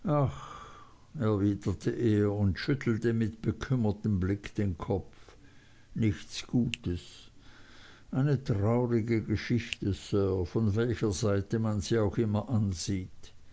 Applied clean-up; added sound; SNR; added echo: none; Finger snapping; 16 dB; none.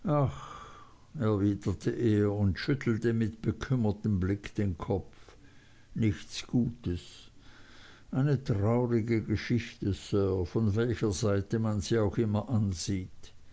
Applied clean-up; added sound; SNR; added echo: none; none; none; none.